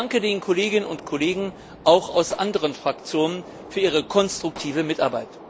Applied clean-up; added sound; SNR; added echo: none; Gunshot, gunfire; 18 dB; none.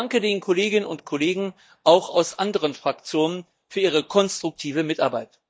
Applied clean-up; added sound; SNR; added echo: neural mask model DeepFilterNet 3.